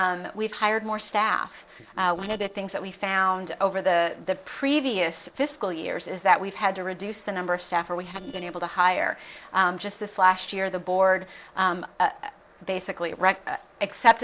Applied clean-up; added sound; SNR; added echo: neural separator model SepFormer DNS4.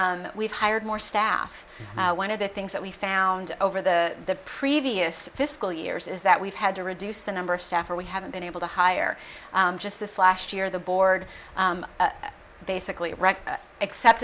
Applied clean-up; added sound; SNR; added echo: none; none; none; none.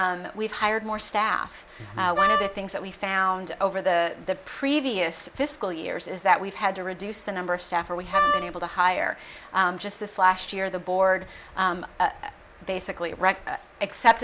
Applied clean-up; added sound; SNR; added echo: none; Wind instrument, woodwind instrument; -2 dB; none.